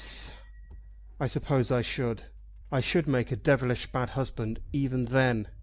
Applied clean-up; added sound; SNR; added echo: none; Bicycle bell + Engine starting / Motor vehicle (road); 19 dB; none.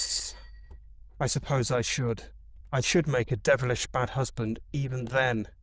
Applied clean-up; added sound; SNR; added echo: neural diffusion model UNIVERSE++.